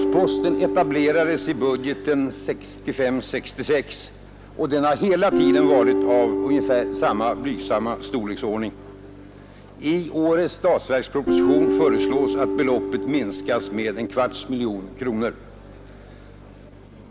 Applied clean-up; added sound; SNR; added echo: none; Guitar; 3 dB; none.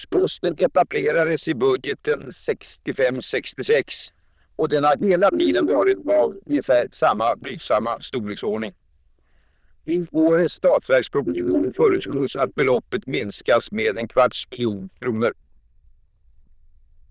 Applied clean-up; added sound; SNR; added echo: neural diffusion model UNIVERSE++.